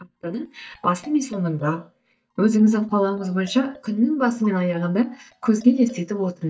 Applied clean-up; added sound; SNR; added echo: neural mask model DeepFilterNet 3.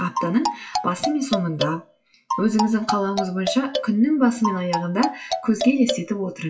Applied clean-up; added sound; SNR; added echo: classical method WPE with log-MMSE.